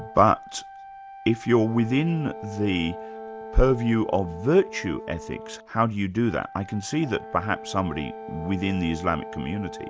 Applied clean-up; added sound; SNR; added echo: none; Wind instrument, woodwind instrument + Brass instrument; 14 dB; none.